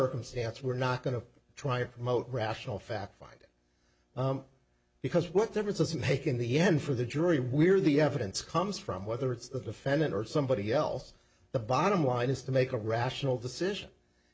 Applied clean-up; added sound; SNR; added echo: none; none; none; none.